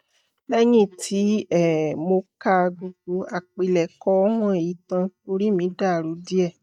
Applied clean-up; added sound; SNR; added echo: neural mask model DeepFilterNet 3.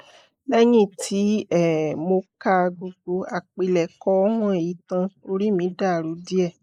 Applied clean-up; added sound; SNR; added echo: neural mask model Resemble Enhance denoiser.